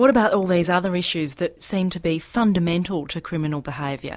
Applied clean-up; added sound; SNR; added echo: none; none; none; none.